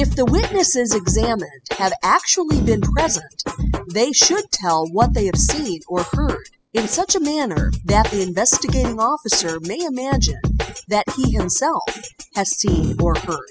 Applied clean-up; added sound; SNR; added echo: classical method spectral subtraction.